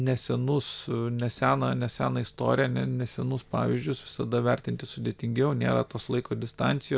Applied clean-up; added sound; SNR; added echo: none; none; none; none.